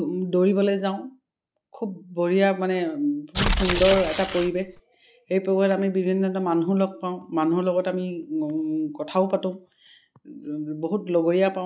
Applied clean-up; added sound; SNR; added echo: none; Tearing; 2 dB; none.